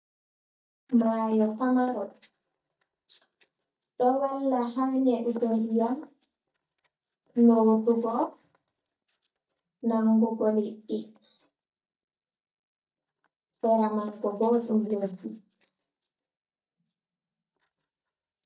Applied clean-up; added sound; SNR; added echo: neural mask model DeepFilterNet 3.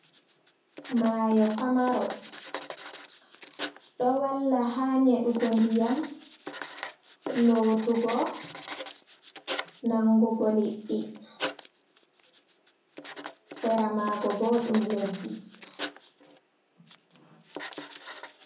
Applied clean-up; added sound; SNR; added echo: none; Writing; 14 dB; reverberation time 0.5 s.